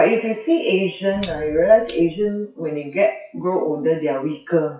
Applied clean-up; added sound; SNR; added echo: classical method WPE with log-MMSE.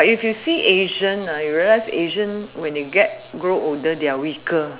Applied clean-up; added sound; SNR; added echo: none; none; none; none.